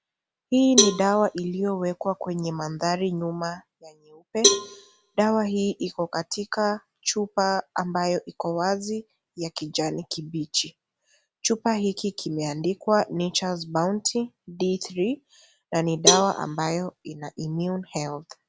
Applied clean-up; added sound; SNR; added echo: none; Cowbell; 1 dB; none.